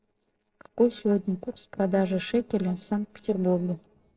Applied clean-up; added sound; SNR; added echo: neural separator model SepFormer DNS4.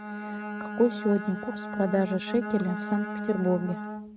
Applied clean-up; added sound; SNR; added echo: neural mask model RNNoise.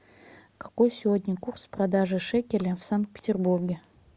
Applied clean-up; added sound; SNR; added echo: none; none; none; none.